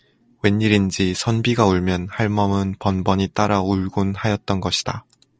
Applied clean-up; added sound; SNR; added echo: none; none; none; none.